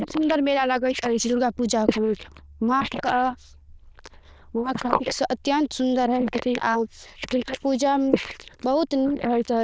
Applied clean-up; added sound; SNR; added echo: neural diffusion model UNIVERSE++.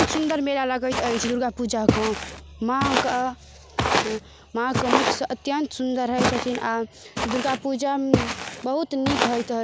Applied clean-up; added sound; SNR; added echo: none; Walk, footsteps; 2 dB; none.